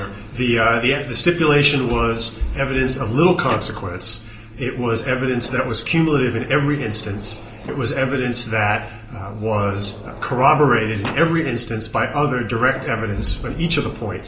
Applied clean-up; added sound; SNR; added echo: none; Sliding door; 19 dB; reverberation time 0.4 s.